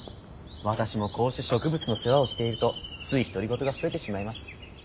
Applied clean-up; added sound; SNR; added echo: none; none; none; none.